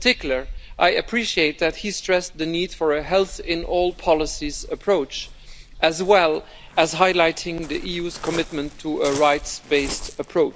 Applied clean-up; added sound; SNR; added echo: none; Waves, surf; 15 dB; none.